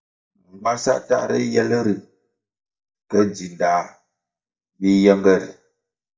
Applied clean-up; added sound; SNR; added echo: neural mask model DeepFilterNet 3.